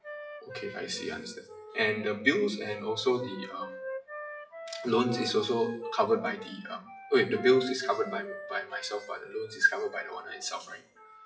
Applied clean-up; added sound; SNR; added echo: classical method WPE with log-MMSE.